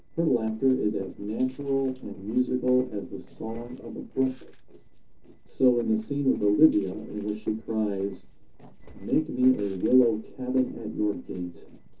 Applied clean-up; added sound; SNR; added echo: neural separator model SepFormer DNS4.